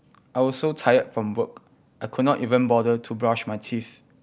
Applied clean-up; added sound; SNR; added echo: none; none; none; none.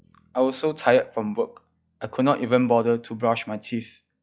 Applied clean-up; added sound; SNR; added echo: classical method log-MMSE.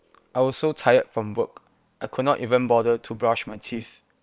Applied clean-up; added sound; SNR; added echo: neural separator model SepFormer WHAM!.